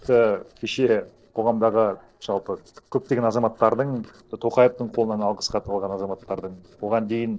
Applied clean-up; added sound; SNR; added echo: neural separator model SepFormer DNS4.